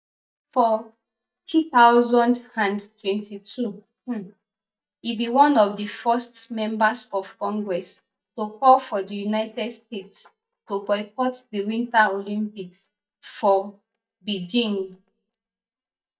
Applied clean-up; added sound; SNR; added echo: neural mask model DeepFilterNet 3.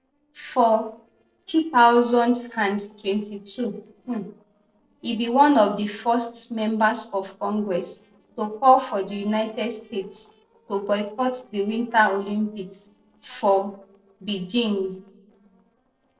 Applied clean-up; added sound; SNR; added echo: neural separator model SepFormer DNS4.